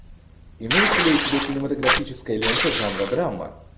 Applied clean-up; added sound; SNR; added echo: none; Tearing; -5 dB; none.